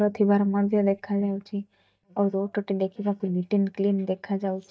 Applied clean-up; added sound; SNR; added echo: neural mask model DeepFilterNet 3.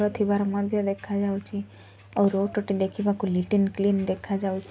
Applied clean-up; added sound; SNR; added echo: none; none; none; none.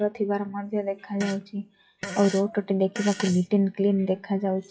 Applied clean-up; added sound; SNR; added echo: classical method WPE with log-MMSE.